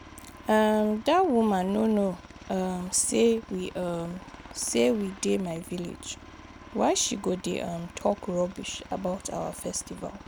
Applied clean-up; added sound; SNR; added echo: none; Aircraft; 18 dB; none.